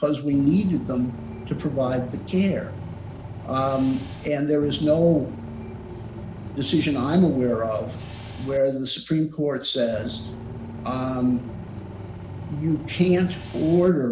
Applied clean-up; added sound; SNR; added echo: none; Bus / Engine; 11 dB; none.